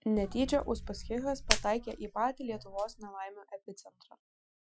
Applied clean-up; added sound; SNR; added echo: classical method Wiener filter.